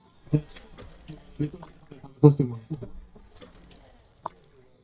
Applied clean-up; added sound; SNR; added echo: neural mask model DeepFilterNet 3.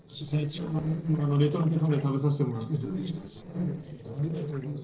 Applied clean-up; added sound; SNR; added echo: neural separator model SepFormer DNS4.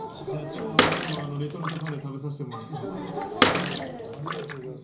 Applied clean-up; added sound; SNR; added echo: none; Bathtub (filling or washing) / Water / Splash, splatter; -4 dB; reverberation time 0.5 s.